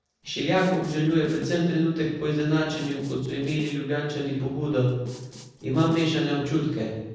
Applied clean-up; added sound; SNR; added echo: neural separator model SepFormer DNS4.